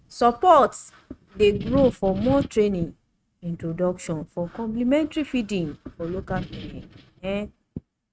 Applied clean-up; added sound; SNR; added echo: neural mask model RNNoise.